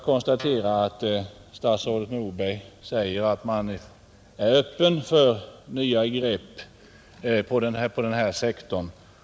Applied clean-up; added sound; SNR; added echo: none; Guitar; 19 dB; none.